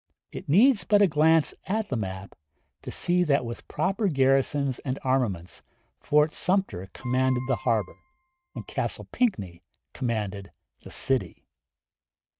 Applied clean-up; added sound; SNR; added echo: neural mask model RNNoise.